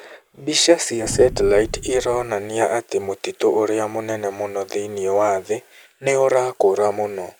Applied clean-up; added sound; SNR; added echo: none; Boom; 13 dB; none.